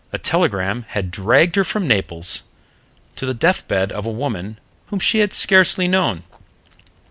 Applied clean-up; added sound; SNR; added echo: none; none; none; none.